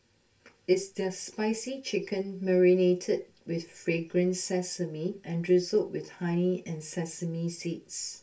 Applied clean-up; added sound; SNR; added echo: none; none; none; reverberation time 0.2 s.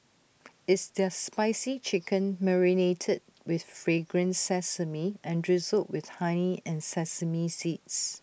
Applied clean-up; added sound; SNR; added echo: none; none; none; none.